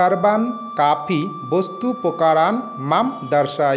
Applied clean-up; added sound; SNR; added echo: none; Wind instrument, woodwind instrument; 14 dB; none.